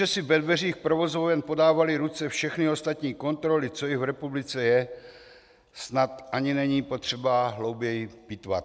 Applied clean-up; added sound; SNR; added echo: none; none; none; none.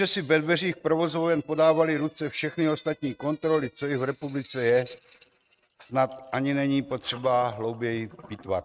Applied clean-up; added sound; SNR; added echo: neural mask model RNNoise.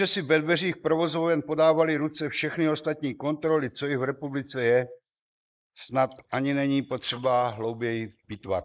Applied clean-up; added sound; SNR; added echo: neural mask model Resemble Enhance denoiser.